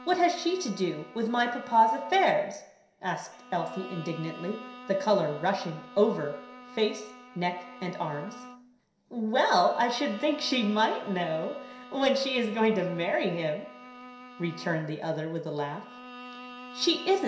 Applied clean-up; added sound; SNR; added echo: none; Bowed string instrument; 17 dB; reverberation time 0.7 s.